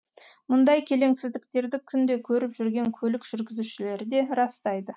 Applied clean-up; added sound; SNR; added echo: none; none; none; none.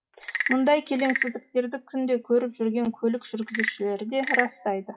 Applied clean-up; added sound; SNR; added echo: classical method WPE with log-MMSE.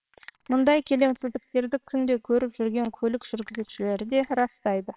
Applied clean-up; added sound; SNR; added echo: neural separator model SepFormer WHAMR!.